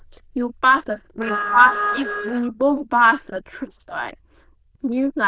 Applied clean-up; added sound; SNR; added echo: neural diffusion model UNIVERSE++.